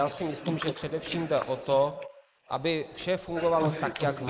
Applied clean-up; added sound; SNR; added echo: neural mask model Resemble Enhance denoiser.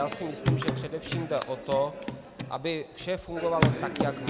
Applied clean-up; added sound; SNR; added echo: none; Hands / Wood; -1 dB; none.